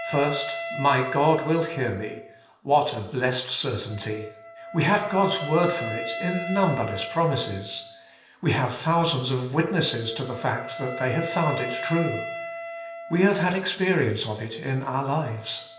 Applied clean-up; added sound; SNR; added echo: none; Wind instrument, woodwind instrument; 11 dB; reverberation time 0.7 s.